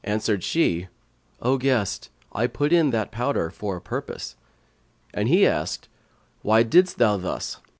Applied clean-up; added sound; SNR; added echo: none; none; none; none.